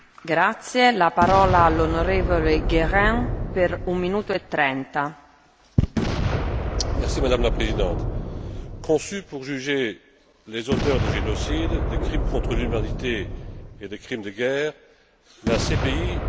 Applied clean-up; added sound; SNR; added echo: none; Boom; 2 dB; none.